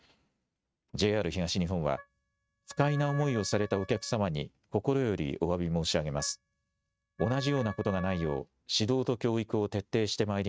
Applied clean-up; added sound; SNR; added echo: neural mask model RNNoise.